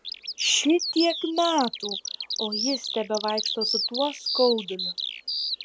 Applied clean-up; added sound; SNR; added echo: none; Bird vocalization, bird call, bird song; 4 dB; none.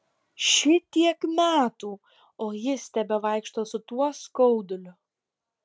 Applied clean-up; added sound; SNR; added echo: none; none; none; none.